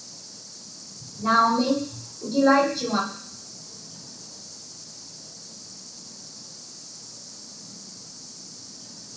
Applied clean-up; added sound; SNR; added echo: none; Cricket; 13 dB; reverberation time 0.7 s.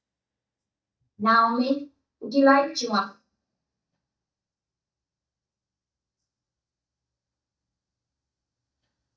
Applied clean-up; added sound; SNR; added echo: neural mask model DeepFilterNet 3.